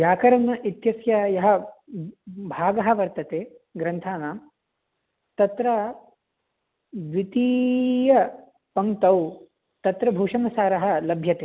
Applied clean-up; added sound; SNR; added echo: none; none; none; none.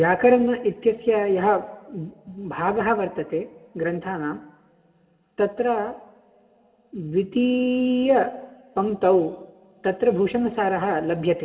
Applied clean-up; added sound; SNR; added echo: none; none; none; reverberation time 1.5 s.